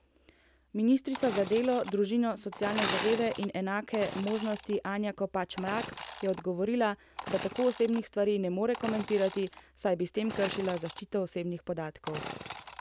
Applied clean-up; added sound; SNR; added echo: none; Sawing / Engine; 8 dB; none.